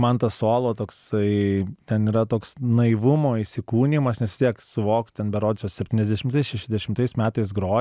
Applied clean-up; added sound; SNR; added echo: none; none; none; none.